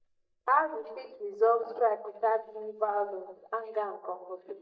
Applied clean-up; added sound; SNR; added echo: neural mask model DeepFilterNet 3.